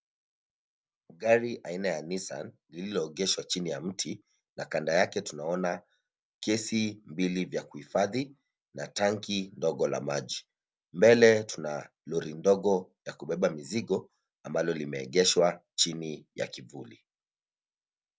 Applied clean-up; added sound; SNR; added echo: none; none; none; none.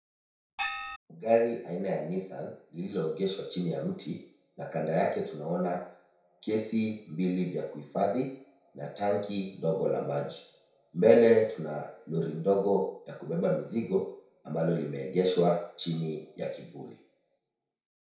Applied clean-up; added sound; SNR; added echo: none; Gong; 4 dB; reverberation time 0.6 s.